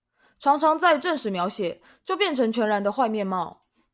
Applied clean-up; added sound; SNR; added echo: none; none; none; none.